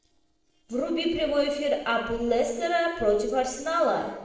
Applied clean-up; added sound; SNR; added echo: neural separator model SepFormer DNS4.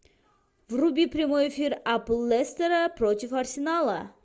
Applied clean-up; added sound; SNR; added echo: none; none; none; none.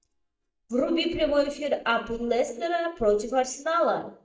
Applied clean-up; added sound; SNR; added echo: neural mask model DeepFilterNet 3.